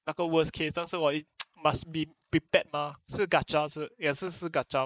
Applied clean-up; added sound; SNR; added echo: neural mask model Resemble Enhance denoiser.